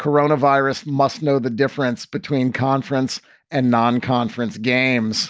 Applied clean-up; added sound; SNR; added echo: none; none; none; none.